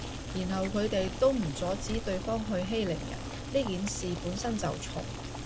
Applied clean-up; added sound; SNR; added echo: none; Boiling; 6 dB; none.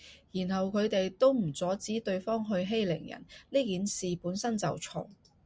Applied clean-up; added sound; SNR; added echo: none; none; none; none.